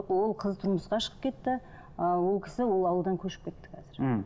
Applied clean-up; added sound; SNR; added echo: none; none; none; none.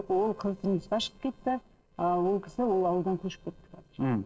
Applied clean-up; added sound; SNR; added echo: neural separator model SepFormer DNS4.